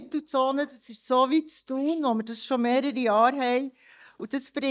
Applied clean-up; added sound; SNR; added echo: neural mask model DeepFilterNet 3.